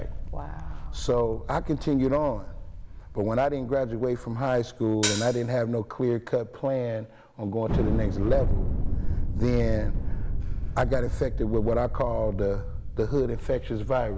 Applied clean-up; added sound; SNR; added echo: none; Thunder + Hi-hat; 1 dB; none.